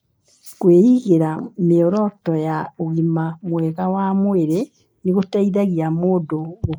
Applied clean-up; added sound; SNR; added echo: neural mask model Resemble Enhance denoiser.